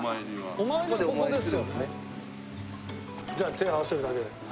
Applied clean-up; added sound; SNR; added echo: none; Scratching (performance technique) + Bowed string instrument; 12 dB; none.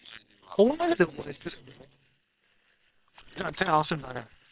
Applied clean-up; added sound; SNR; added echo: neural separator model SepFormer WHAM!.